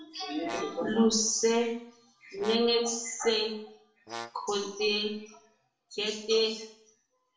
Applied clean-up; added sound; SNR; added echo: none; Brass instrument; 16 dB; reverberation time 0.6 s.